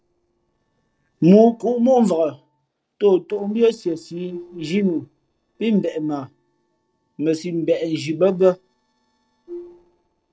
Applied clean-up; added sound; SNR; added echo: neural separator model SepFormer DNS4.